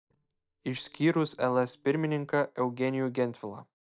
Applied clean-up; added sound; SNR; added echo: neural mask model DeepFilterNet 3.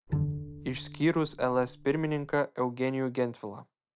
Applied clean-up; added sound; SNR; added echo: none; Bowed string instrument; 6 dB; none.